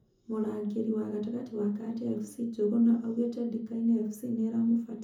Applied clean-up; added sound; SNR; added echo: none; none; none; reverberation time 0.6 s.